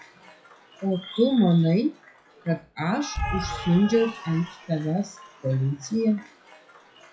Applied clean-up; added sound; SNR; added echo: classical method WPE with log-MMSE.